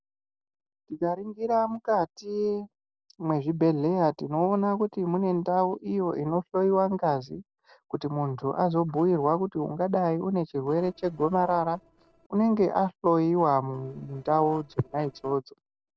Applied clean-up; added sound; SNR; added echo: neural separator model SepFormer DNS4.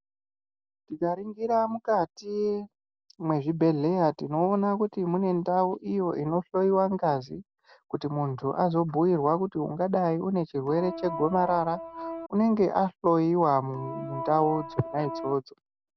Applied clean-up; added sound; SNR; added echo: none; Organ; 10 dB; none.